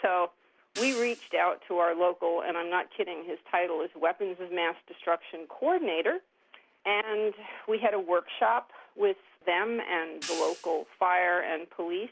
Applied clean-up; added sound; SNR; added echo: none; Hi-hat; 15 dB; none.